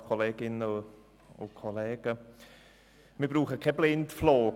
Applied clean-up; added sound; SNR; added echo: none; none; none; none.